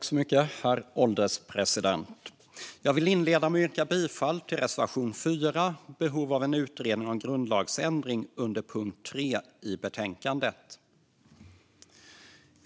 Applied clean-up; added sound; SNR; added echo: none; none; none; none.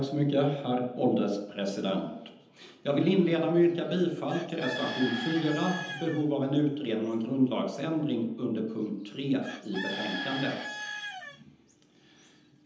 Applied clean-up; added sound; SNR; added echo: none; Bird / Chicken, rooster; 11 dB; reverberation time 0.9 s.